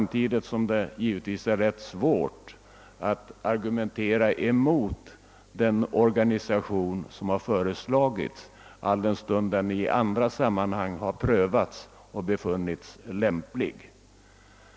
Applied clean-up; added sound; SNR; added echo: none; none; none; none.